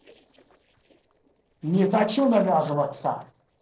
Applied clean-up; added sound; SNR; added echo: neural separator model SepFormer DNS4.